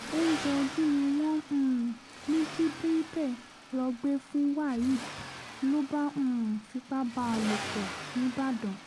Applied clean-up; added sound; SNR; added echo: none; Accelerating, revving, vroom; 11 dB; none.